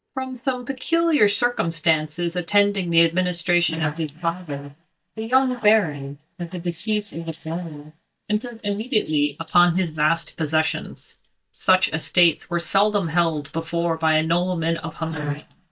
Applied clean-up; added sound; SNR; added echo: neural mask model DeepFilterNet 3.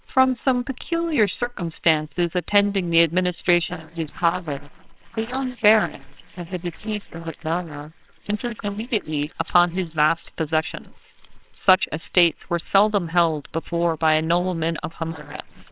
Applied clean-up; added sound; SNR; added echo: neural separator model SepFormer WHAMR!.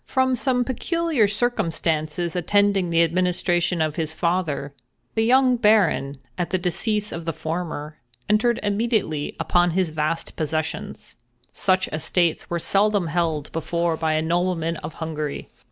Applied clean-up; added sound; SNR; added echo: none; none; none; none.